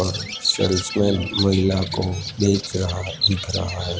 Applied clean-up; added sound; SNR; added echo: none; Bird vocalization, bird call, bird song; 7 dB; none.